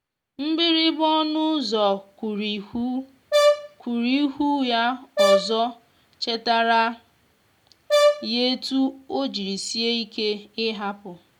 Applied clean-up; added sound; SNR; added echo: none; Brass instrument; -1 dB; none.